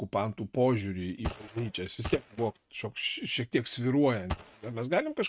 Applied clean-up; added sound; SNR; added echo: neural mask model RNNoise.